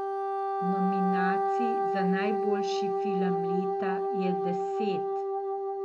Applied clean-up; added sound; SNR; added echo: none; Wind instrument, woodwind instrument; -4 dB; none.